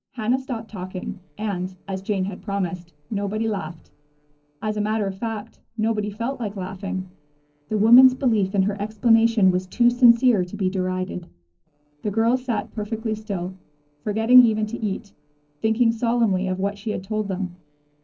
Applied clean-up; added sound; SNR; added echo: neural separator model SepFormer DNS4.